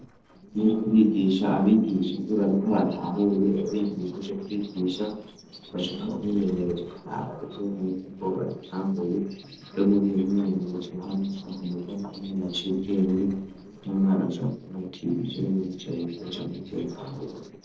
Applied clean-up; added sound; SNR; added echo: neural separator model SepFormer DNS4.